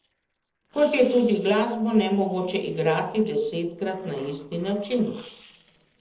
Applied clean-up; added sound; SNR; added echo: neural separator model SepFormer DNS4.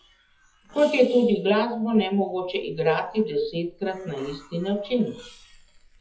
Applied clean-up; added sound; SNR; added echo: classical method WPE with log-MMSE.